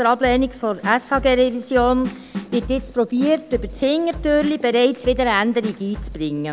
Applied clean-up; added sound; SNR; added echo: none; Drum kit; 13 dB; none.